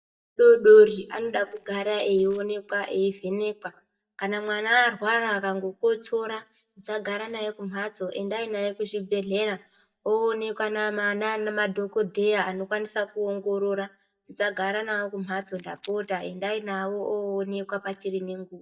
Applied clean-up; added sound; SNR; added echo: neural mask model DeepFilterNet 3.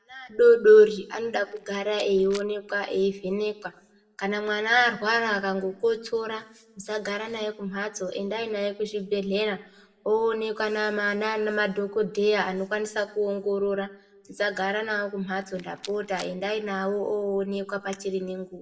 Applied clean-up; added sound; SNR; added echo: none; Rattle; 20 dB; reverberation time 0.5 s.